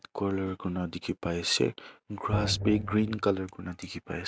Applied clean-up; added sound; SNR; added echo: neural mask model RNNoise.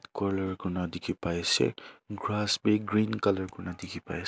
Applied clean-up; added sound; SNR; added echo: none; none; none; none.